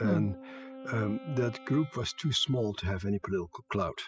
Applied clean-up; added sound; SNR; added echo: classical method spectral subtraction.